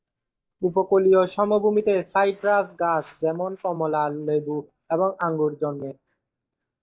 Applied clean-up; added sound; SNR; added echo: neural mask model DeepFilterNet 3.